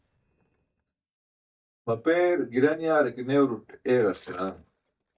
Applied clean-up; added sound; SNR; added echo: neural mask model DeepFilterNet 3.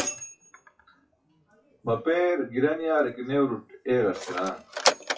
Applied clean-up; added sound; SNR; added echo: classical method WPE with log-MMSE.